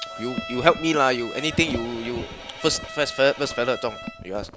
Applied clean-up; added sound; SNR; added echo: none; Bowed string instrument; 13 dB; none.